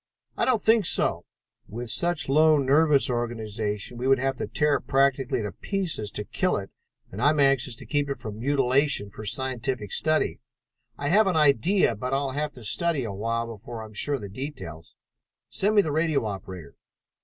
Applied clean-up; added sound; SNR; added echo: none; none; none; none.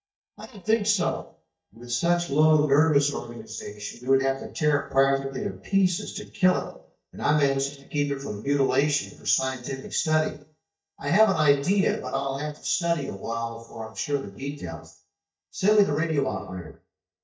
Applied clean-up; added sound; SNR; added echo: neural mask model DeepFilterNet 3.